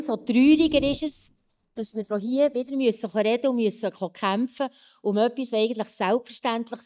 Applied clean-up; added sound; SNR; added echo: neural mask model DeepFilterNet 3.